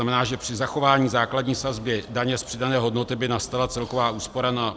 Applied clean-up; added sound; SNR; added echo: none; none; none; none.